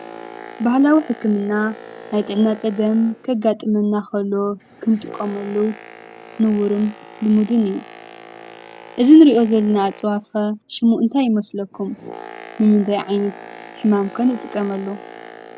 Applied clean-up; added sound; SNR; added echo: none; Boat, Water vehicle; 19 dB; none.